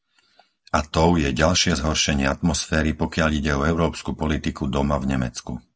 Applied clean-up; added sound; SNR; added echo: none; none; none; none.